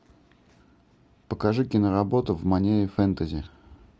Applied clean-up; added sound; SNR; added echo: none; none; none; none.